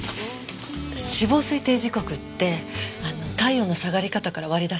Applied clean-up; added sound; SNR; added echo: none; none; none; none.